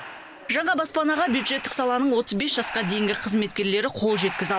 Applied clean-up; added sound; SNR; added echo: none; Breathing; 13 dB; none.